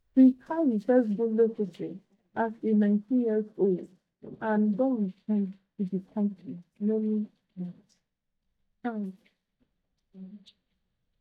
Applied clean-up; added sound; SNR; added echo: neural mask model DeepFilterNet 3.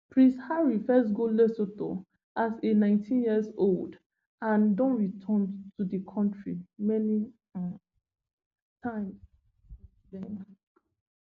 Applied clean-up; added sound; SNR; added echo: none; none; none; none.